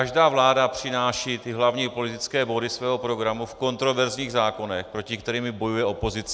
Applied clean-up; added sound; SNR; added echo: none; none; none; none.